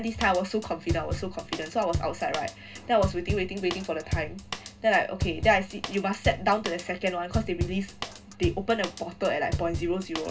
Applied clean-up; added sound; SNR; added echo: none; Drum / Drum kit; 7 dB; reverberation time 0.2 s.